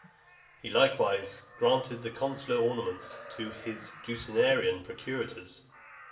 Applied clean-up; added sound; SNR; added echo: none; Crow; 19 dB; reverberation time 0.7 s.